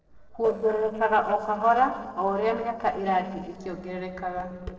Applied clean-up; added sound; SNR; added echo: neural separator model SepFormer DNS4.